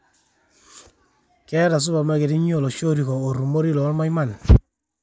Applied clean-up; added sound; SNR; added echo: none; none; none; none.